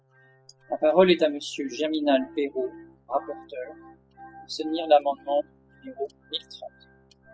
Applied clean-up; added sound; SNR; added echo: classical method spectral subtraction.